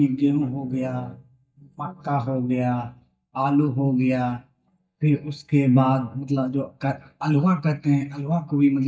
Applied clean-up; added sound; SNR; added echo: neural mask model DeepFilterNet 3.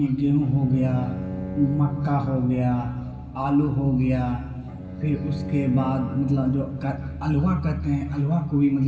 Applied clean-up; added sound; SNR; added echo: none; Bowed string instrument; 13 dB; reverberation time 1.8 s.